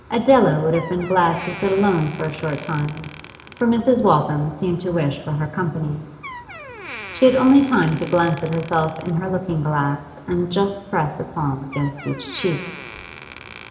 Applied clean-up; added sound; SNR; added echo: none; Door; 18 dB; reverberation time 0.8 s.